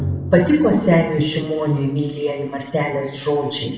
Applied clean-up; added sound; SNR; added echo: none; Drum; 13 dB; reverberation time 0.8 s.